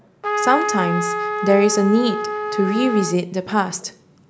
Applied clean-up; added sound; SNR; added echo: none; Trumpet; 4 dB; none.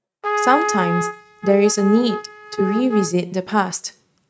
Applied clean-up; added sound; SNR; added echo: neural mask model RNNoise.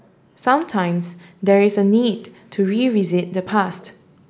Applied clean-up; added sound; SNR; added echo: none; none; none; none.